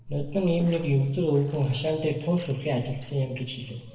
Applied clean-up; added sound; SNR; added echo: neural separator model SepFormer DNS4.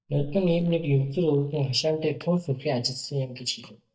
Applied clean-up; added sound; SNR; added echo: neural mask model DeepFilterNet 3.